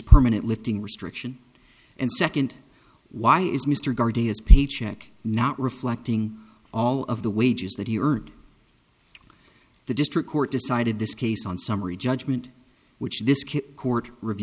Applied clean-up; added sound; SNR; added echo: none; none; none; none.